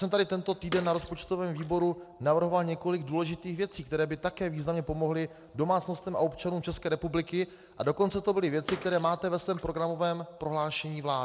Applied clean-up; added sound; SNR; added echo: none; Bathtub (filling or washing) / Water / Splash, splatter; 16 dB; none.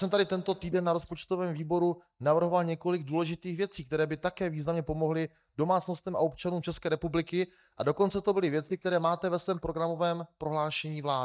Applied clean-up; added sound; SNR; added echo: neural mask model DeepFilterNet 3.